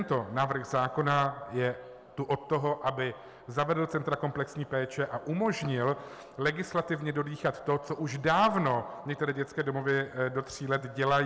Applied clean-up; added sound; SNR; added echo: none; none; none; none.